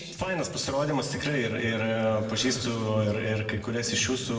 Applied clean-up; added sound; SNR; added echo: neural separator model SepFormer DNS4.